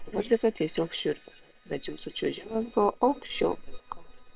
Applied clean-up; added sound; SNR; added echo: neural separator model SepFormer WHAM!.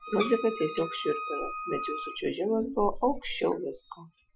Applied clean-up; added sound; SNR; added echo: classical method Wiener filter.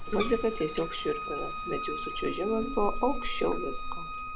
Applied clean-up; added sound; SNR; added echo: none; Bathtub (filling or washing) + Bowed string instrument; 2 dB; none.